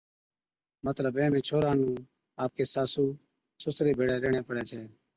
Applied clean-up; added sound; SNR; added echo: none; none; none; none.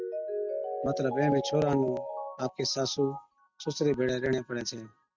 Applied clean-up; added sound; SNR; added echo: neural mask model RNNoise.